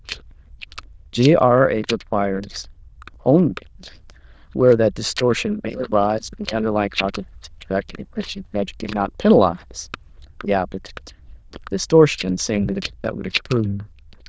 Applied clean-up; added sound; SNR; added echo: neural diffusion model UNIVERSE++.